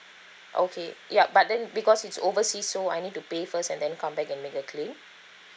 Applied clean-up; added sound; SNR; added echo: none; none; none; none.